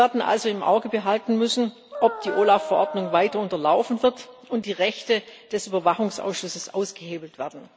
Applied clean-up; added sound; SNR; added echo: none; Dog; 9 dB; none.